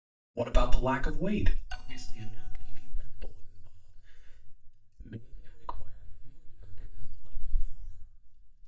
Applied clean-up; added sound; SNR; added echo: neural mask model DeepFilterNet 3.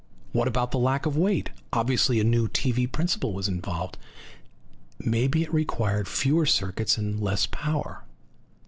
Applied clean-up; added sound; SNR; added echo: none; none; none; none.